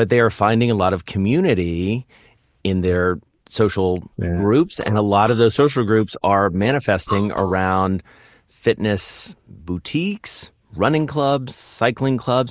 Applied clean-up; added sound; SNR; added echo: neural mask model Resemble Enhance denoiser.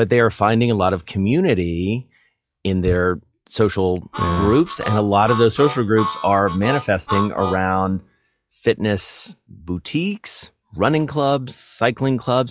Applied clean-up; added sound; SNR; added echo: classical method log-MMSE.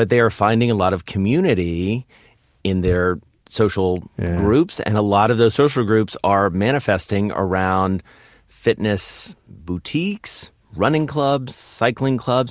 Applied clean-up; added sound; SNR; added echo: none; none; none; none.